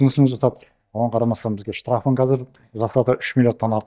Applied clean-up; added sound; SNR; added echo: neural mask model DeepFilterNet 3.